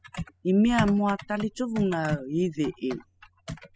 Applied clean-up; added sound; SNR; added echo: classical method spectral subtraction.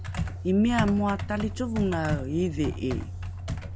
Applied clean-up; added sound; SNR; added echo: none; Computer keyboard; 5 dB; none.